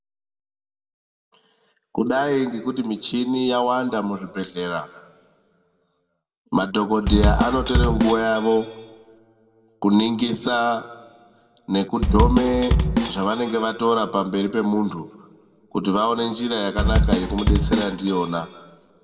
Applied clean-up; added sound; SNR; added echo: none; Bass drum / Snare drum; -2 dB; reverberation time 1.3 s.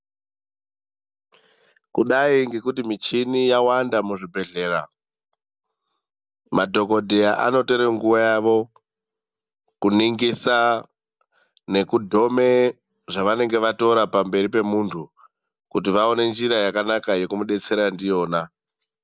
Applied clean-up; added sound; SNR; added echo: none; none; none; none.